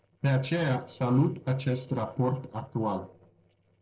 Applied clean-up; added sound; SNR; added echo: neural separator model SepFormer DNS4.